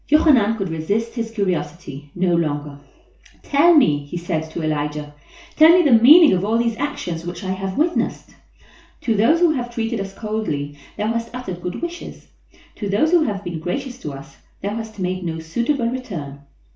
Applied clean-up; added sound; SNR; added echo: none; none; none; reverberation time 0.3 s.